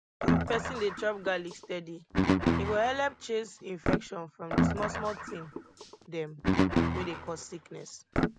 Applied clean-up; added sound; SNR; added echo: none; Guitar; -4 dB; none.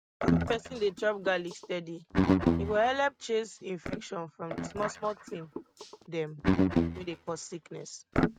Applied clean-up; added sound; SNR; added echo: neural mask model RNNoise.